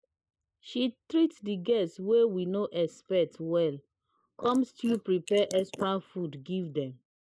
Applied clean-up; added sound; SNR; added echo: neural mask model Resemble Enhance denoiser.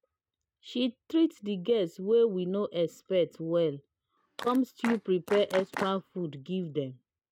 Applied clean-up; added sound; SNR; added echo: neural mask model RNNoise.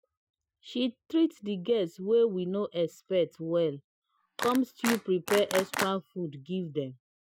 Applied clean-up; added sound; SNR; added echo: classical method Wiener filter.